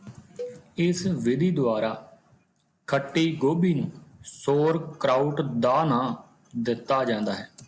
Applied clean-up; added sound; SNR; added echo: none; Cowbell; 18 dB; none.